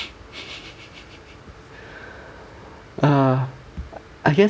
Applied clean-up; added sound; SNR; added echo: none; none; none; none.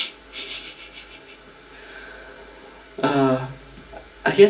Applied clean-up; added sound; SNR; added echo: none; none; none; reverberation time 0.3 s.